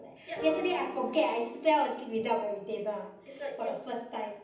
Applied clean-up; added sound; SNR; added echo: none; Piano; 14 dB; reverberation time 0.8 s.